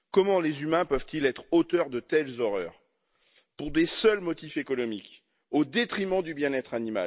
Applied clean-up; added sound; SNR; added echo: none; none; none; none.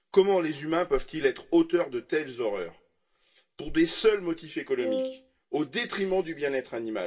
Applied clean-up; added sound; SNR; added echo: none; Wind instrument, woodwind instrument; 4 dB; reverberation time 0.2 s.